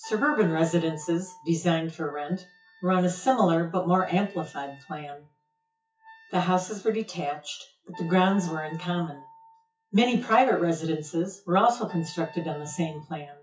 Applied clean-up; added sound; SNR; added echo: classical method WPE with log-MMSE.